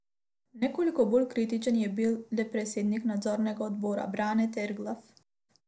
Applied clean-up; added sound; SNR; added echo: none; none; none; none.